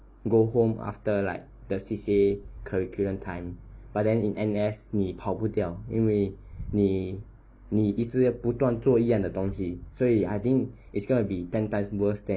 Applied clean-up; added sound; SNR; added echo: none; none; none; none.